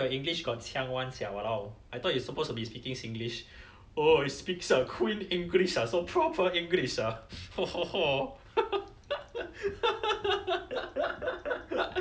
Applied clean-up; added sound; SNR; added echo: none; none; none; none.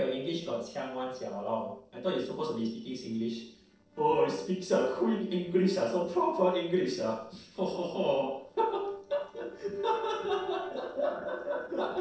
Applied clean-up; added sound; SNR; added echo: neural separator model SepFormer DNS4.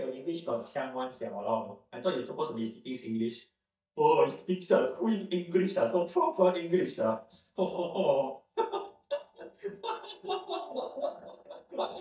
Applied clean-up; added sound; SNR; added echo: neural mask model DeepFilterNet 3.